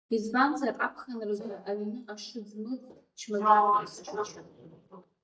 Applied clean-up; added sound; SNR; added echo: neural mask model DeepFilterNet 3.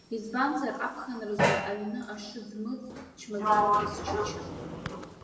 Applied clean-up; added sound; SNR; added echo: none; Sliding door; -3 dB; reverberation time 0.9 s.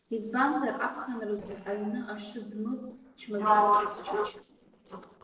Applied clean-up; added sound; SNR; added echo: neural separator model SepFormer DNS4.